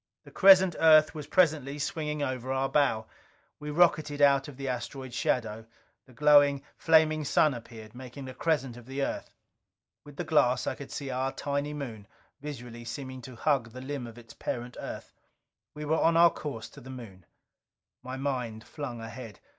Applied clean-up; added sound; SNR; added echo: none; none; none; none.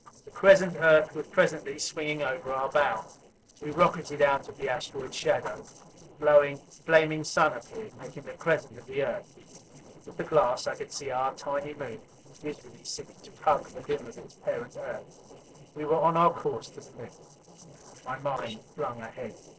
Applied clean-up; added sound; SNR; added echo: neural separator model SepFormer DNS4.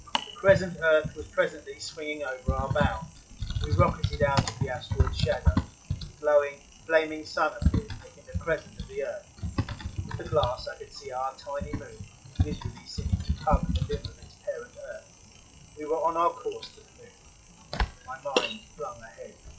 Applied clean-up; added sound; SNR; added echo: classical method WPE with log-MMSE.